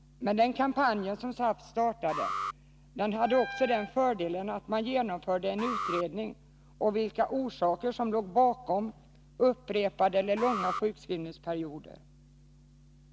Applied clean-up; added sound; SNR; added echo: none; Wind instrument, woodwind instrument + Alarm; 8 dB; none.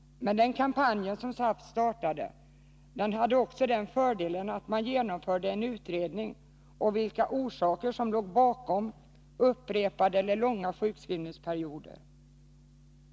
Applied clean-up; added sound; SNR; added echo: none; none; none; none.